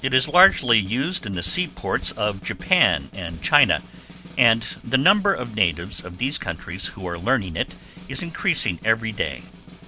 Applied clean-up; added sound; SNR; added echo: none; Snare drum; 20 dB; none.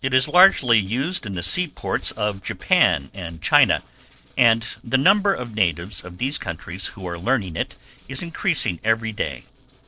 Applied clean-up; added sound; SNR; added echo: neural separator model SepFormer DNS4.